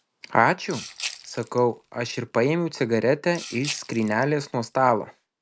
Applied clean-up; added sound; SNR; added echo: none; Rattle (instrument); 15 dB; none.